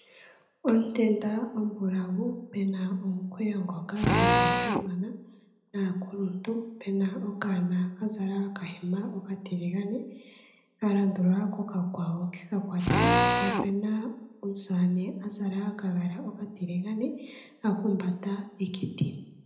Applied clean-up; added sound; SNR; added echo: none; Drill; -4 dB; reverberation time 0.7 s.